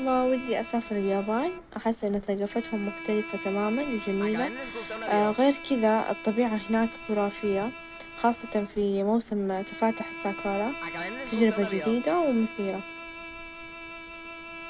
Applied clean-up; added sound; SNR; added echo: none; Fixed-wing aircraft, airplane + Bowed string instrument; 11 dB; none.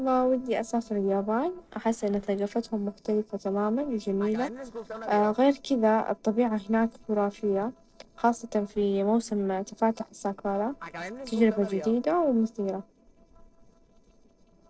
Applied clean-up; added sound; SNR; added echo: neural separator model SepFormer DNS4.